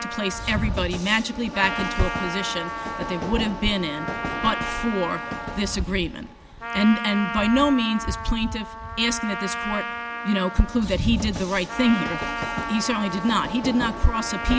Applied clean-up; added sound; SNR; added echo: none; Trumpet + Train; 5 dB; none.